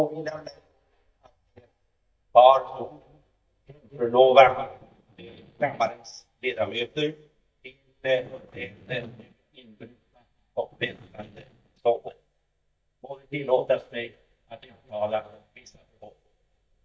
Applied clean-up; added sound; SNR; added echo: neural mask model DeepFilterNet 3.